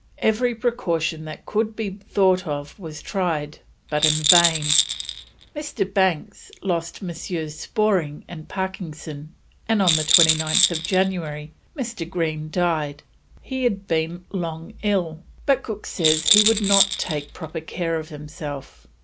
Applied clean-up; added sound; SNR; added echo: none; Rattle; -2 dB; none.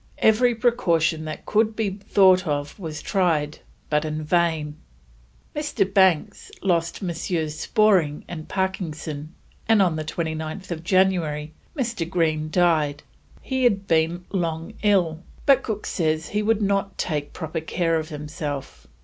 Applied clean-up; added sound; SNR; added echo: none; none; none; none.